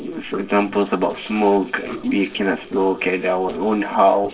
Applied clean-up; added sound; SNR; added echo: neural separator model SepFormer DNS4.